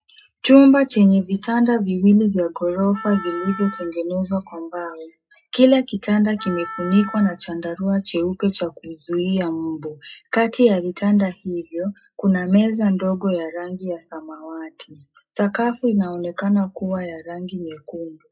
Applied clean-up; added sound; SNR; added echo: classical method WPE with log-MMSE.